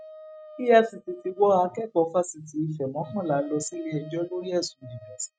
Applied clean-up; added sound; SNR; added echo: neural mask model RNNoise.